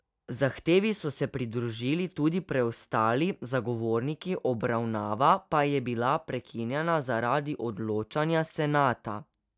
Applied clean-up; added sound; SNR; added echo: none; none; none; none.